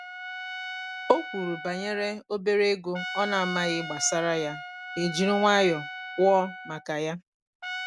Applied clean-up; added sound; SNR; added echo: none; Trumpet; 10 dB; none.